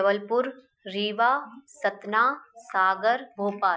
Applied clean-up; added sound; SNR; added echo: classical method Wiener filter.